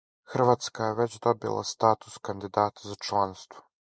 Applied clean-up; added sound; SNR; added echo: neural mask model Resemble Enhance denoiser.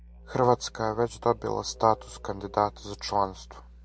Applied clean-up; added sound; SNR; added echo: none; Musical instrument; 19 dB; none.